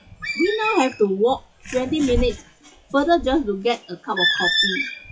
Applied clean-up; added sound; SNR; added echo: classical method WPE with log-MMSE.